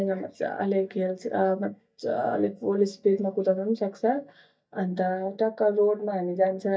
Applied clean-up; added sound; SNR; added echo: neural mask model DeepFilterNet 3.